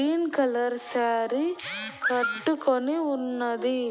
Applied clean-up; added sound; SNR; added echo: none; none; none; none.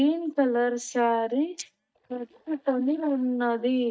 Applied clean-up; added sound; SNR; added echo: neural mask model DeepFilterNet 3.